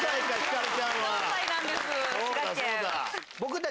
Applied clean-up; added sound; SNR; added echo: none; none; none; none.